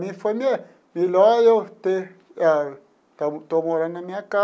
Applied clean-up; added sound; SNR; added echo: none; none; none; none.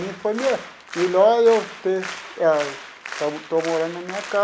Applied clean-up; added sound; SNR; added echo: none; Applause; 13 dB; none.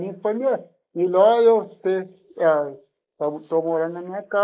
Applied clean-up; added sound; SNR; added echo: neural mask model Resemble Enhance denoiser.